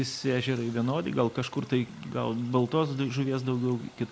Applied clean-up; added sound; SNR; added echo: none; none; none; none.